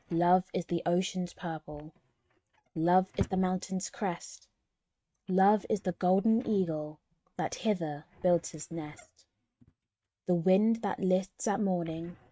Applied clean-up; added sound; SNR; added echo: neural mask model RNNoise.